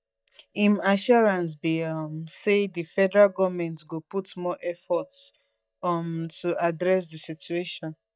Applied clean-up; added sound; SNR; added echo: neural mask model DeepFilterNet 3.